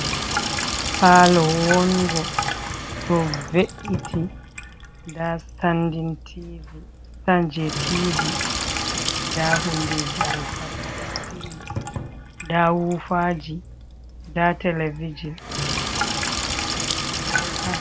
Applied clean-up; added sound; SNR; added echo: none; Sink (filling or washing); 3 dB; none.